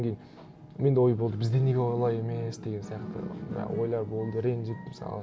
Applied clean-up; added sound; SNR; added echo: none; none; none; none.